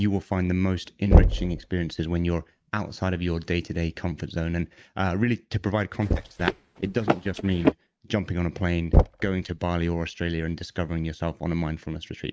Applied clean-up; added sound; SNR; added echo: neural mask model RNNoise.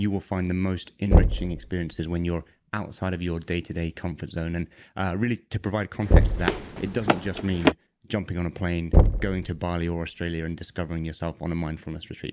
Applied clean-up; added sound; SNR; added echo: none; Run + Knock / Wood; -4 dB; none.